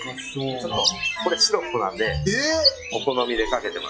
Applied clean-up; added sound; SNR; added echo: classical method log-MMSE.